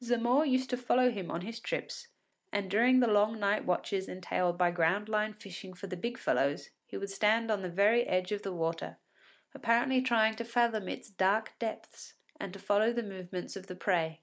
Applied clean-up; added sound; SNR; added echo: none; none; none; none.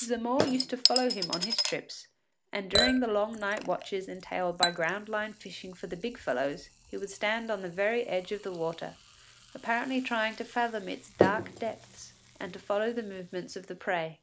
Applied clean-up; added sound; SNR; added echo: none; Chink, clink / Liquid; 4 dB; none.